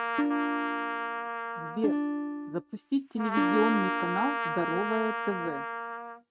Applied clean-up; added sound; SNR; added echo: neural mask model RNNoise.